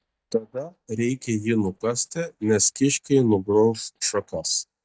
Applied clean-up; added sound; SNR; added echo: neural mask model DeepFilterNet 3.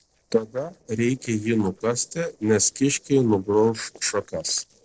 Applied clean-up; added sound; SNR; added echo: neural separator model SepFormer DNS4.